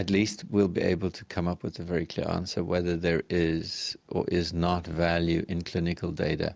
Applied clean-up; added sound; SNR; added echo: none; none; none; none.